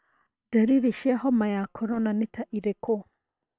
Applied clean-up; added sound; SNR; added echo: neural separator model SepFormer WHAM!.